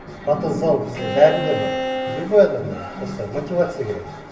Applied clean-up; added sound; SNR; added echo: none; Bowed string instrument; 6 dB; reverberation time 0.2 s.